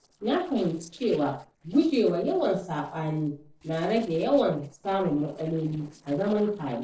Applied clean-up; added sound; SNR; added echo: neural separator model SepFormer DNS4.